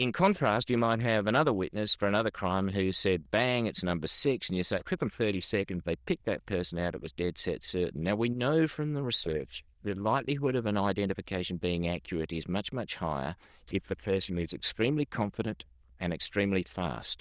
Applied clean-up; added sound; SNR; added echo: neural diffusion model UNIVERSE++.